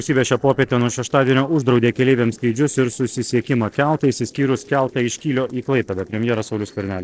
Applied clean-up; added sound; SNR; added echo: neural separator model SepFormer DNS4.